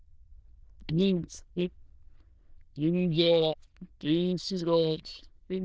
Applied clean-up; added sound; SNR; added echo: neural diffusion model UNIVERSE++.